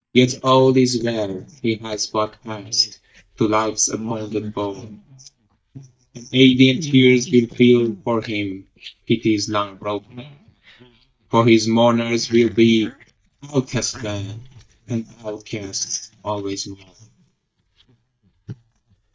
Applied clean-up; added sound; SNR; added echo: neural mask model DeepFilterNet 3.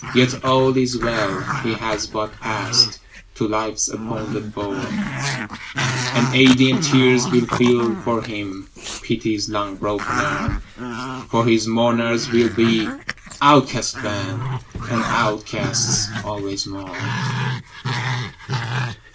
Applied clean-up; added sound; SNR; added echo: none; Growling; 6 dB; reverberation time 0.2 s.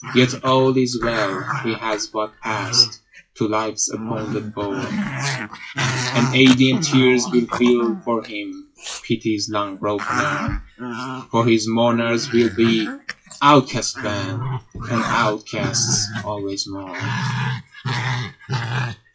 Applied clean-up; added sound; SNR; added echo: classical method WPE with log-MMSE.